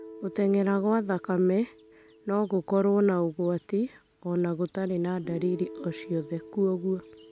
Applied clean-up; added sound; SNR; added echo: none; Guitar; 20 dB; none.